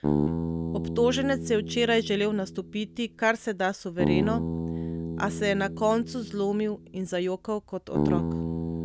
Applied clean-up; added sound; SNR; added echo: none; Bass guitar; 2 dB; none.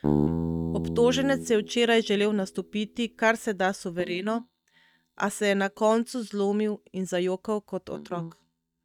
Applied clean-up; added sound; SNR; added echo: neural mask model DeepFilterNet 3.